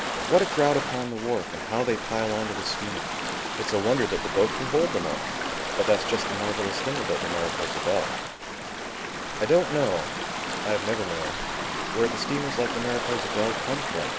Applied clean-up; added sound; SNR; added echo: none; Stream / Ocean; 2 dB; none.